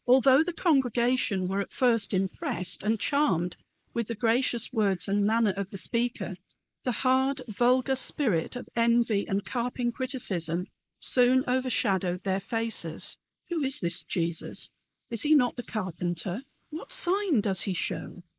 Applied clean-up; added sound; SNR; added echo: neural mask model Resemble Enhance denoiser.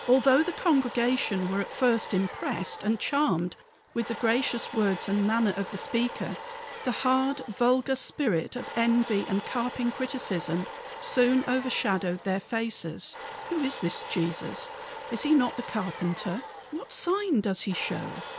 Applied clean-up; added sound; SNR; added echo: none; Domestic sounds, home sounds; 12 dB; none.